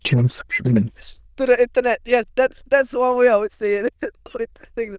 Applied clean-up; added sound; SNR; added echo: neural diffusion model UNIVERSE++.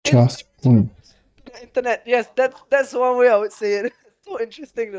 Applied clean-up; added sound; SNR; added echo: neural mask model DeepFilterNet 3.